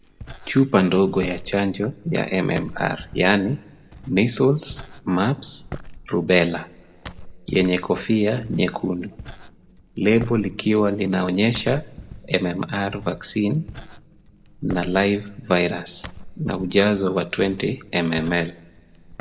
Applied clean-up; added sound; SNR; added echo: none; Walk, footsteps; 17 dB; reverberation time 0.7 s.